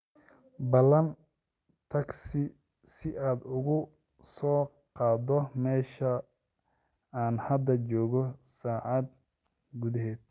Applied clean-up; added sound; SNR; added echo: none; none; none; none.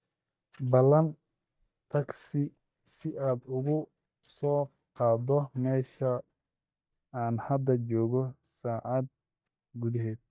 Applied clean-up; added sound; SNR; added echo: neural mask model DeepFilterNet 3.